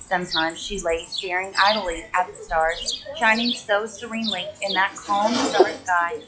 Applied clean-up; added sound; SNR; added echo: classical method log-MMSE.